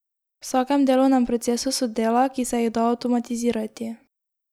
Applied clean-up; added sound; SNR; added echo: none; none; none; none.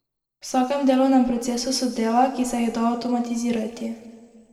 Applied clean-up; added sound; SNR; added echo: none; none; none; reverberation time 1.6 s.